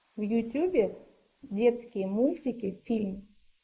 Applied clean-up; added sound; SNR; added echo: neural mask model Resemble Enhance denoiser.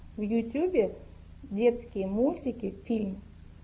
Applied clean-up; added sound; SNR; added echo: none; none; none; none.